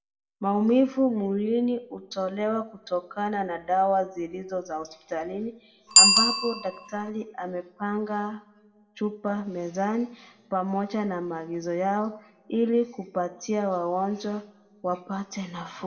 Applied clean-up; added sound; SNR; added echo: none; Bicycle bell; 3 dB; reverberation time 0.7 s.